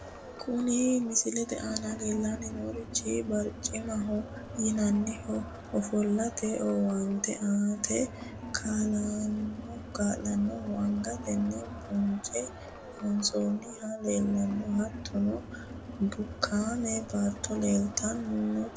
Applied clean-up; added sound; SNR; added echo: none; Crowd; 11 dB; none.